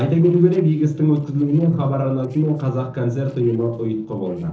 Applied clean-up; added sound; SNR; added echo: neural separator model SepFormer DNS4.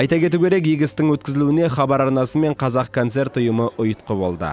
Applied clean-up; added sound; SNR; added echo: none; none; none; none.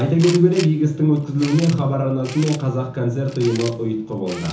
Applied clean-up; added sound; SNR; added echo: none; Tools; 18 dB; reverberation time 0.7 s.